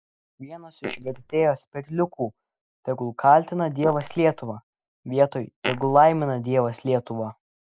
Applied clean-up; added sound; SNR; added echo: neural mask model Resemble Enhance denoiser.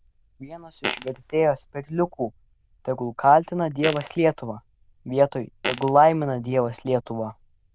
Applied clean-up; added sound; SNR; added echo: neural diffusion model UNIVERSE++.